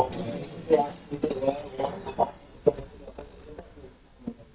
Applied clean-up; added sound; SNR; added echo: neural mask model DeepFilterNet 3.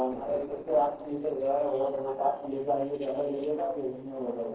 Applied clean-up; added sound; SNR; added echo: neural separator model SepFormer DNS4.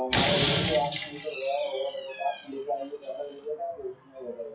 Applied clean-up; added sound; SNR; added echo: classical method WPE with log-MMSE.